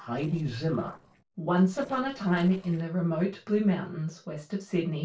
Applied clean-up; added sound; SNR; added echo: neural separator model SepFormer DNS4.